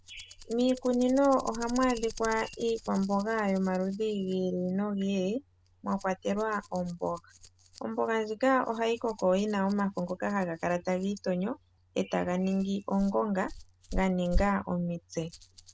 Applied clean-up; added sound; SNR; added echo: none; Rattle; 13 dB; none.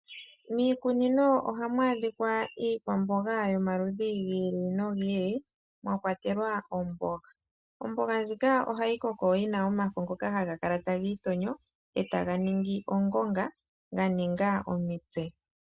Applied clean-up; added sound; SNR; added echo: none; none; none; none.